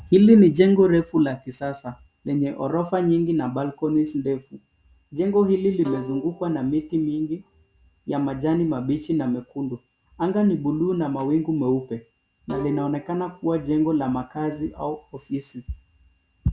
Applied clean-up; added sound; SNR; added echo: none; Bowed string instrument; 17 dB; none.